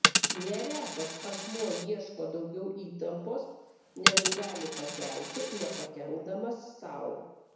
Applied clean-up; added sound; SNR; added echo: none; Coin (dropping); -3 dB; reverberation time 1.0 s.